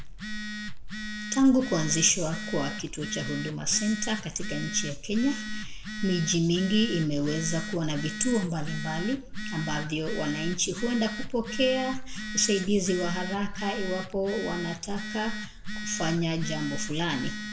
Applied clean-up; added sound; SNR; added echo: none; Telephone; 5 dB; reverberation time 0.6 s.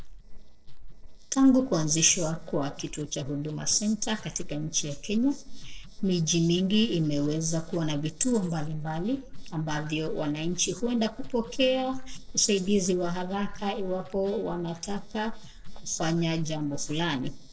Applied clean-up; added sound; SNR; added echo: neural separator model SepFormer DNS4.